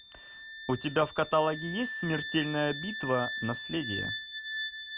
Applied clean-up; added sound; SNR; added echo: none; Wind instrument, woodwind instrument; 6 dB; none.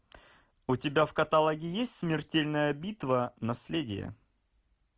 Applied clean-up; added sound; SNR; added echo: none; none; none; none.